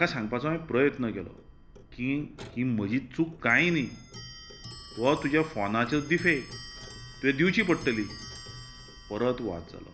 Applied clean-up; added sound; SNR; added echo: none; Clock; 17 dB; none.